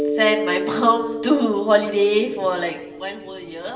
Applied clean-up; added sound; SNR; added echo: none; Mallet percussion; 7 dB; reverberation time 0.9 s.